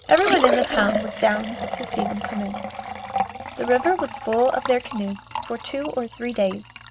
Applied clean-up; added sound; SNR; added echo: none; Liquid; 4 dB; none.